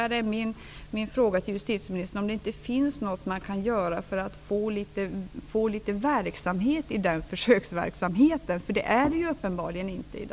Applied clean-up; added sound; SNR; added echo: none; none; none; none.